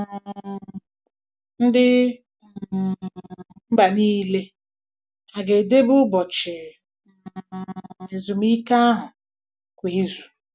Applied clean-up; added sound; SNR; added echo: none; none; none; none.